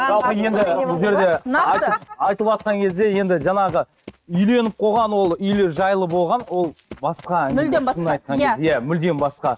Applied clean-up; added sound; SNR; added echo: neural mask model RNNoise.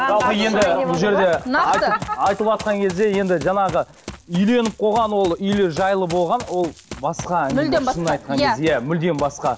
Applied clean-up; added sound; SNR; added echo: none; Run; 17 dB; none.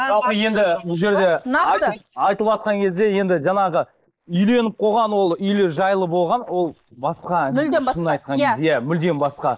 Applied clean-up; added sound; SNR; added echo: neural mask model Resemble Enhance denoiser.